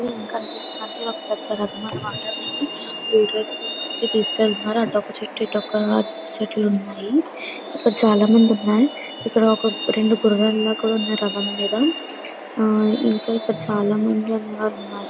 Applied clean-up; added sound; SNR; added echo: none; Truck; 10 dB; none.